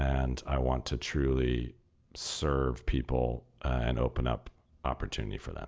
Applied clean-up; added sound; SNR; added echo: none; none; none; none.